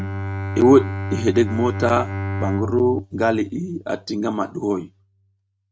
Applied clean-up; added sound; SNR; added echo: neural mask model RNNoise.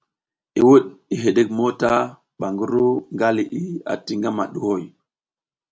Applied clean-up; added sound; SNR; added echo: none; none; none; none.